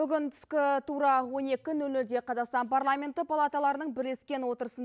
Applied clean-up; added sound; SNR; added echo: none; none; none; none.